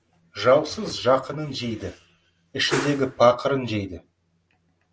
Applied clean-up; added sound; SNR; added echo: none; Whoosh, swoosh, swish; 7 dB; none.